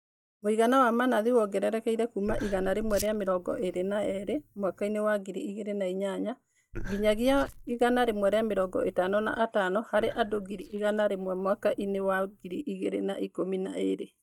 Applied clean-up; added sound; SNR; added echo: neural mask model DeepFilterNet 3.